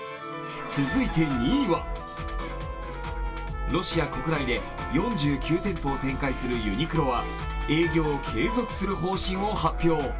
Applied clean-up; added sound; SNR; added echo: none; Trumpet; 14 dB; reverberation time 0.2 s.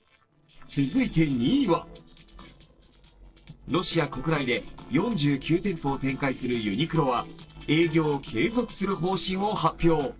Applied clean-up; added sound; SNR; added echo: neural separator model SepFormer DNS4.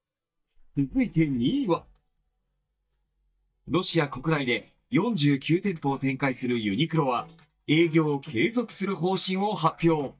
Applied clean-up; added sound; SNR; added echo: neural mask model DeepFilterNet 3.